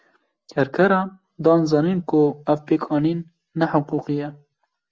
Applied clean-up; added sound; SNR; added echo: none; none; none; none.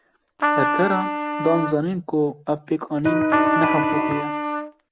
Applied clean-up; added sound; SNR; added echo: none; Trumpet + Electric guitar; -2 dB; none.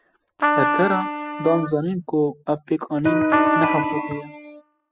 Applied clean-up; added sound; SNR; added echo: classical method spectral subtraction.